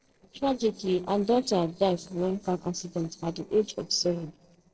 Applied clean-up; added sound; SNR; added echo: neural separator model SepFormer DNS4.